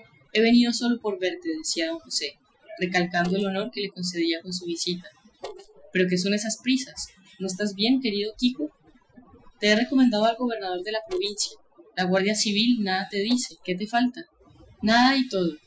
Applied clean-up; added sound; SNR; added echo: classical method Wiener filter.